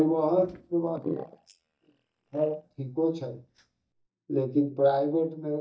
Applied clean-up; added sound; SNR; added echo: neural mask model DeepFilterNet 3.